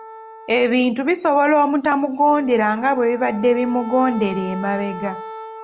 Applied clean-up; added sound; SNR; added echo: none; Wind instrument, woodwind instrument; 16 dB; none.